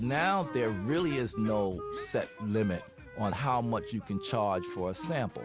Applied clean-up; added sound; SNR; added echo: none; Wind instrument, woodwind instrument; 13 dB; none.